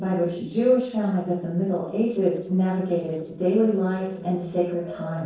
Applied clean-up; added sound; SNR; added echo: neural separator model SepFormer DNS4.